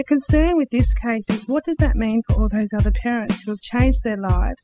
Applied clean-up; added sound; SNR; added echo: classical method spectral subtraction.